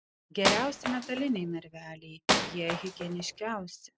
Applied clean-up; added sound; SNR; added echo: none; Wood; -1 dB; none.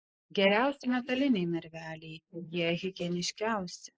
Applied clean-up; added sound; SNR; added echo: neural mask model Resemble Enhance denoiser.